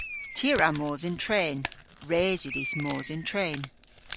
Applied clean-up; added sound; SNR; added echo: none; Bird + Crumpling, crinkling; 11 dB; none.